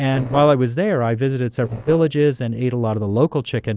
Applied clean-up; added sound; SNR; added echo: neural separator model SepFormer DNS4.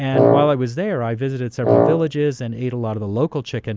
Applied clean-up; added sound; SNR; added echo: none; Wind instrument, woodwind instrument; -3 dB; none.